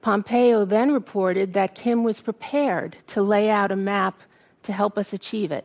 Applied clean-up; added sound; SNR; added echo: none; none; none; none.